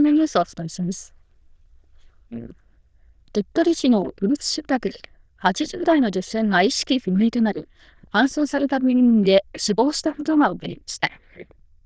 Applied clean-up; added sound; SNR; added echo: neural diffusion model UNIVERSE++.